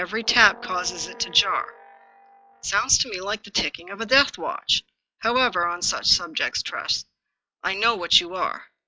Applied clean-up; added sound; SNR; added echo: classical method log-MMSE.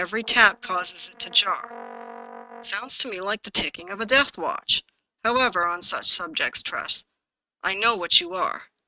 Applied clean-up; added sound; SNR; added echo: neural mask model RNNoise.